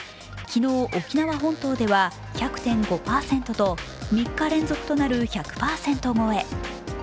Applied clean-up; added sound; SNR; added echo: none; none; none; none.